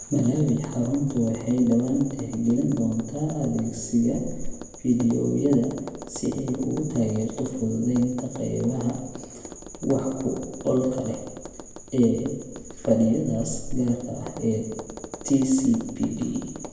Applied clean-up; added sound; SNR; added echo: none; Tap; 14 dB; reverberation time 1.0 s.